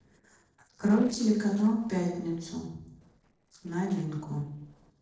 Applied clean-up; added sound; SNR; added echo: neural separator model SepFormer DNS4.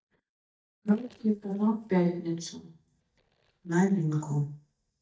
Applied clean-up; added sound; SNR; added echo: neural mask model DeepFilterNet 3.